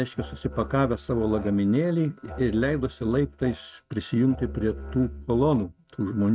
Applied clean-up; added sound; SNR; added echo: neural mask model RNNoise.